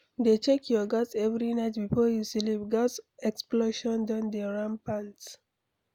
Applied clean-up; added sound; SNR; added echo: none; none; none; none.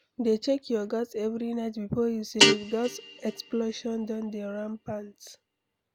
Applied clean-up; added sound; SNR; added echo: none; Guitar; -1 dB; none.